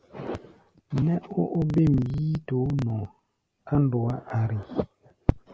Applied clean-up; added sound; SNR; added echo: none; none; none; none.